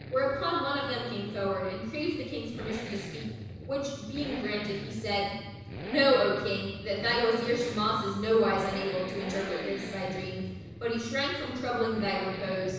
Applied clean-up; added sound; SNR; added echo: none; Accelerating, revving, vroom; 10 dB; reverberation time 1.1 s.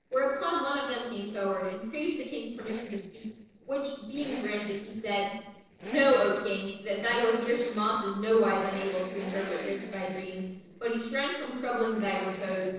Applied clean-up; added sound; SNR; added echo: neural separator model SepFormer DNS4.